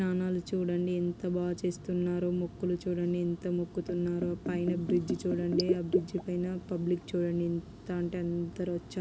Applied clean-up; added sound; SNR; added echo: none; Bathtub (filling or washing); 5 dB; none.